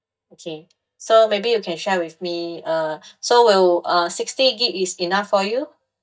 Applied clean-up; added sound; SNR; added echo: neural mask model DeepFilterNet 3.